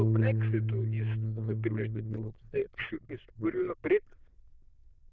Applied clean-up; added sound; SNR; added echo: neural diffusion model UNIVERSE++.